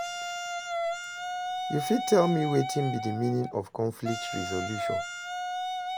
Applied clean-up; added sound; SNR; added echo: none; Wind instrument, woodwind instrument; 3 dB; none.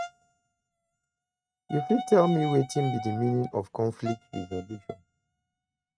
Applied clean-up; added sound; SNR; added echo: neural mask model RNNoise.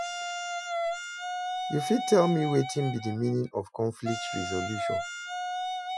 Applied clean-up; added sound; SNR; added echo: classical method Wiener filter.